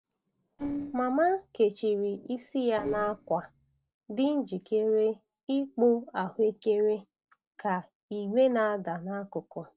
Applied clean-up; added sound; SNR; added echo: neural separator model SepFormer DNS4.